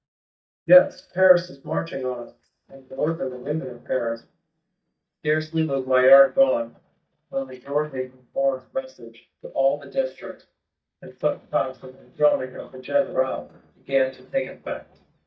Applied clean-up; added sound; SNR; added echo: neural mask model DeepFilterNet 3.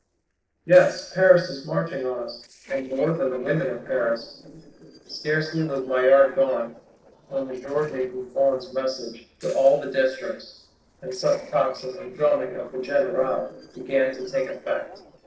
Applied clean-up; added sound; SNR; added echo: neural separator model SepFormer DNS4.